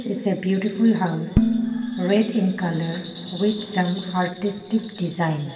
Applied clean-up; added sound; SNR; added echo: none; Dishes, pots, and pans; 5 dB; reverberation time 2.2 s.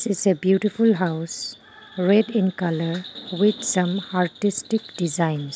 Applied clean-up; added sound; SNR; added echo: none; none; none; none.